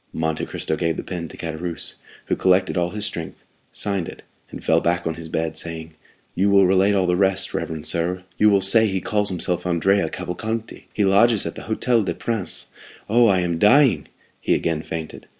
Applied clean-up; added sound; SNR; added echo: none; none; none; none.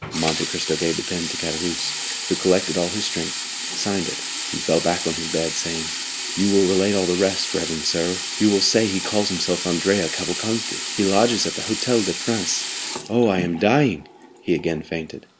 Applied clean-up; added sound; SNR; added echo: none; Sink (filling or washing); 5 dB; none.